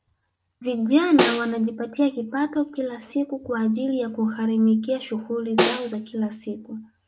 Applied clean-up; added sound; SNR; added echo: none; Snare drum; 2 dB; none.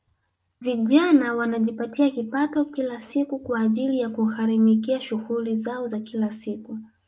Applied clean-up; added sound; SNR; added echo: none; none; none; none.